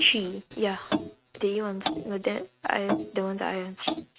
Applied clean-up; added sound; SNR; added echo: neural mask model RNNoise.